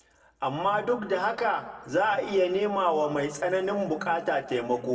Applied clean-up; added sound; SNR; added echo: none; none; none; reverberation time 1.2 s.